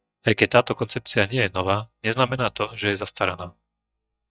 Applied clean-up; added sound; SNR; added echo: neural mask model DeepFilterNet 3.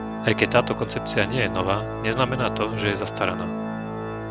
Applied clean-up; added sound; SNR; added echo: none; Organ; 4 dB; none.